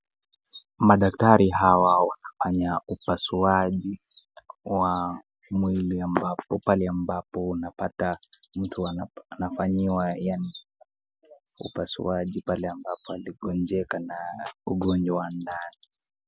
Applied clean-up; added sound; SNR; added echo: none; none; none; none.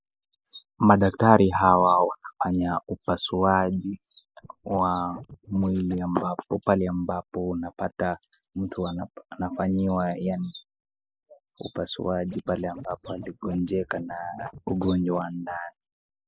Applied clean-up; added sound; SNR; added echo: neural mask model Resemble Enhance denoiser.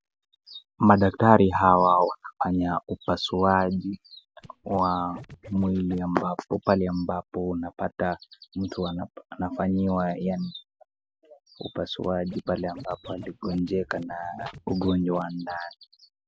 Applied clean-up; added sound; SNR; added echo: none; Scratching (performance technique); 20 dB; none.